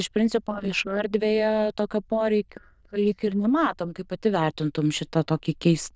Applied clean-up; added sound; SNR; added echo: neural diffusion model UNIVERSE++.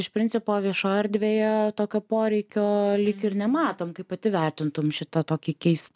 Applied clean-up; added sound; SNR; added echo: none; Guitar; 19 dB; none.